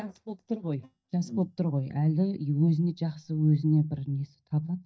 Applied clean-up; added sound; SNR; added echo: neural mask model DeepFilterNet 3.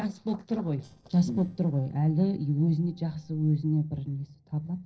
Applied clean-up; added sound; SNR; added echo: neural separator model SepFormer DNS4.